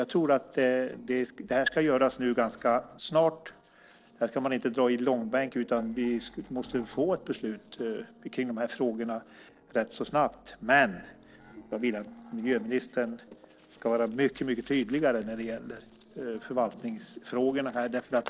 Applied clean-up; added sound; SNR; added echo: neural separator model SepFormer DNS4.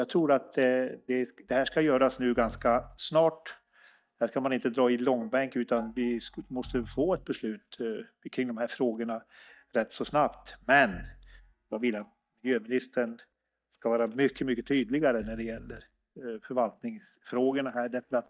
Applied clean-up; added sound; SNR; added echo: neural mask model DeepFilterNet 3.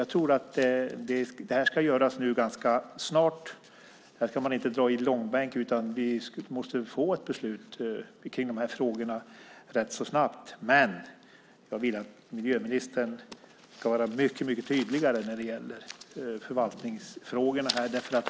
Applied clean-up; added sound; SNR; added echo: none; none; none; none.